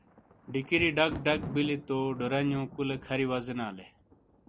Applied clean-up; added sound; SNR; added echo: none; Thunder; 13 dB; none.